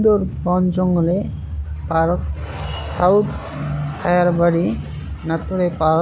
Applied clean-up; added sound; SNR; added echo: none; none; none; none.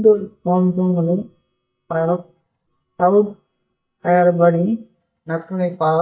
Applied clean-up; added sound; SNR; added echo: neural mask model DeepFilterNet 3.